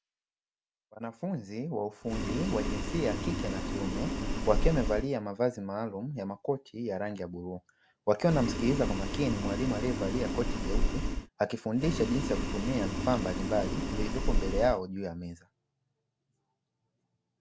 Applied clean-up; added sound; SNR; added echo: none; Boiling; -2 dB; none.